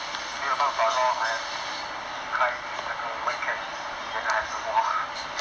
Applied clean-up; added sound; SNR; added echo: none; none; none; none.